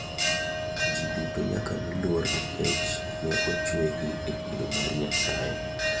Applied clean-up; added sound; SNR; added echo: none; Bell; -2 dB; reverberation time 2.0 s.